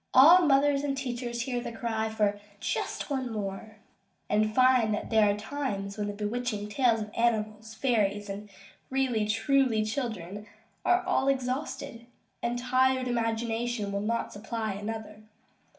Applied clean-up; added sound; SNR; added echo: none; none; none; reverberation time 0.2 s.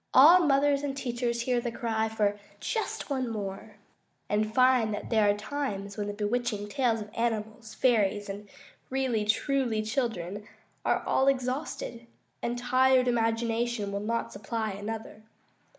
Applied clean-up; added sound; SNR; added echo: none; none; none; none.